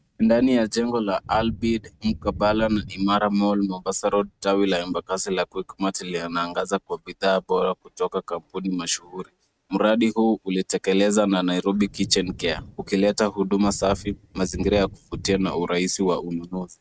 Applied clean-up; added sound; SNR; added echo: neural mask model RNNoise.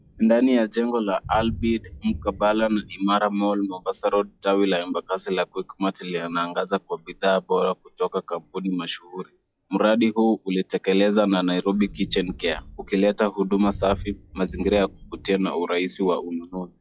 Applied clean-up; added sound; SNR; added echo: classical method log-MMSE.